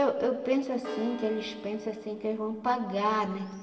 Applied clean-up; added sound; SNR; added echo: none; Church bell; 15 dB; reverberation time 2.3 s.